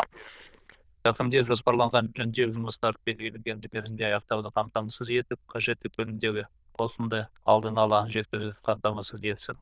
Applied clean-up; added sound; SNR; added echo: neural diffusion model UNIVERSE++.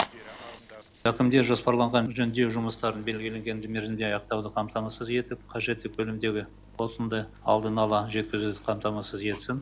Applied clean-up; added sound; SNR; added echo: none; Fire; 18 dB; none.